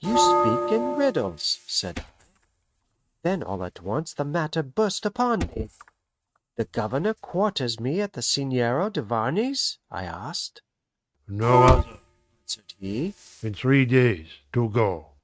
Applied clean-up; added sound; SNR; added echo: neural mask model RNNoise.